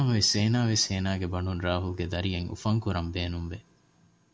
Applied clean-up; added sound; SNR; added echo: none; none; none; none.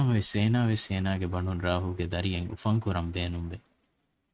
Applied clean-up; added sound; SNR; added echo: neural mask model RNNoise.